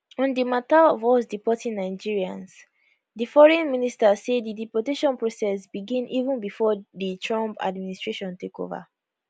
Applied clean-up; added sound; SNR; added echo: none; none; none; none.